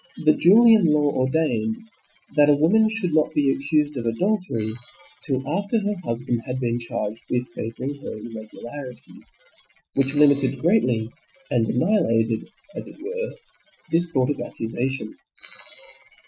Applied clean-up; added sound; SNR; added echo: classical method Wiener filter.